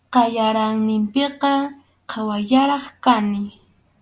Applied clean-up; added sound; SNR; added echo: none; none; none; none.